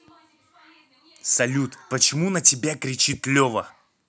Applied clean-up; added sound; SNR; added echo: none; none; none; none.